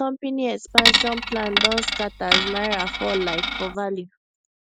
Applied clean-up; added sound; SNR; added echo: none; Coin (dropping); -4 dB; none.